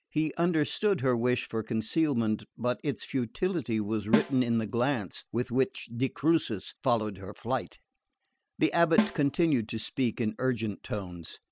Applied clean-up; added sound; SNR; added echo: none; Snare drum; 5 dB; none.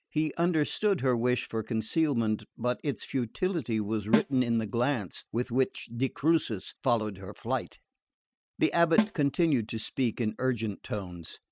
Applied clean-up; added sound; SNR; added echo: neural mask model RNNoise.